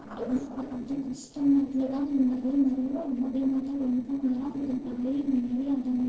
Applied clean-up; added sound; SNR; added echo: neural separator model SepFormer DNS4.